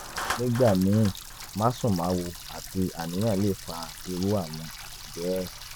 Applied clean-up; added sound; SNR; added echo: none; Clapping + Water tap, faucet; 11 dB; none.